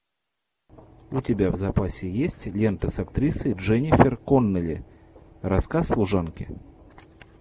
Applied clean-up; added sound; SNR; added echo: none; none; none; none.